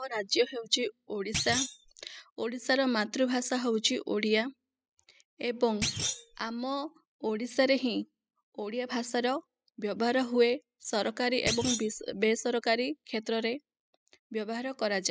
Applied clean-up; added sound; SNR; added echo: classical method spectral subtraction.